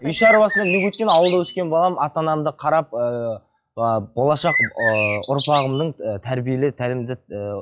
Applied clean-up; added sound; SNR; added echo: classical method log-MMSE.